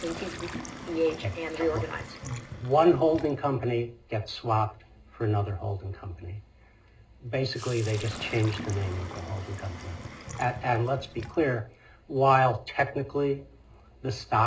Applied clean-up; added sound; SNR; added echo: none; Sink (filling or washing); 15 dB; reverberation time 0.2 s.